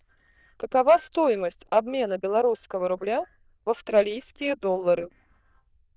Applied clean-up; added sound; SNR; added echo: neural diffusion model UNIVERSE++.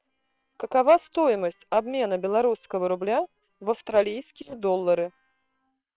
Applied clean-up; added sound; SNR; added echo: neural separator model SepFormer WHAM!.